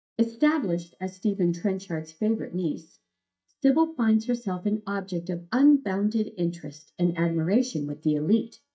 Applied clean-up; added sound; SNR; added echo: neural mask model DeepFilterNet 3.